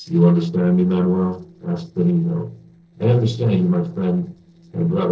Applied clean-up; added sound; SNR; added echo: neural separator model SepFormer DNS4.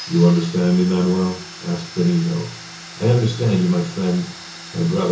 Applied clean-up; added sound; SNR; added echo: none; Domestic sounds, home sounds; 17 dB; reverberation time 0.7 s.